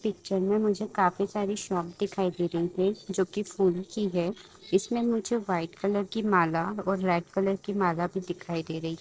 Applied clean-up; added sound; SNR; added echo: neural separator model SepFormer DNS4.